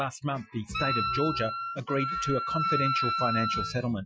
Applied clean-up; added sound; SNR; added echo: classical method Wiener filter.